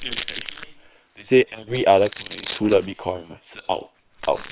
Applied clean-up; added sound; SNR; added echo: neural separator model SepFormer WHAM!.